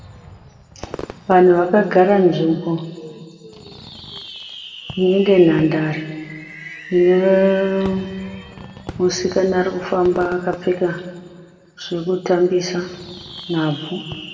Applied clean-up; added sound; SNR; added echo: none; Fireworks; 18 dB; reverberation time 1.6 s.